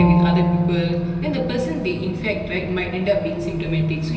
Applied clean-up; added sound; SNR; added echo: none; Bowed string instrument; 0 dB; reverberation time 0.4 s.